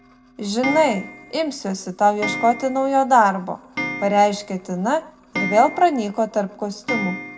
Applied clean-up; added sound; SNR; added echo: none; Clock; 11 dB; reverberation time 0.7 s.